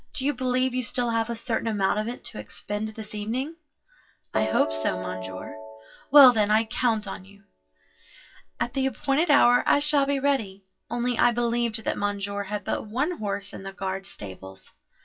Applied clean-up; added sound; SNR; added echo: classical method WPE with log-MMSE.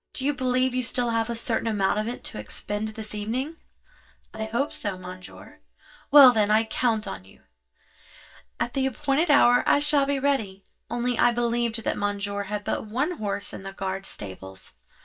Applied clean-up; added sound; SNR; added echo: neural mask model DeepFilterNet 3.